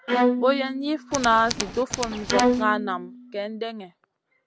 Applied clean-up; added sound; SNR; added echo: none; Bowed string instrument + Tools; 1 dB; none.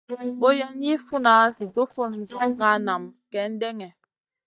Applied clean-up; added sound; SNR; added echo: neural mask model DeepFilterNet 3.